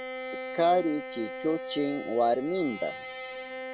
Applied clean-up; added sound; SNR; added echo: none; Bowed string instrument; 9 dB; none.